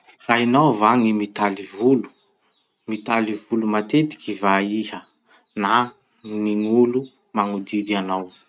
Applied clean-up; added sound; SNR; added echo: none; none; none; none.